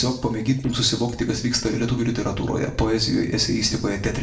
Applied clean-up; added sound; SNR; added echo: neural separator model SepFormer DNS4.